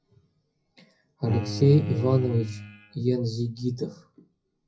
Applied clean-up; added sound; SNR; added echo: classical method WPE with log-MMSE.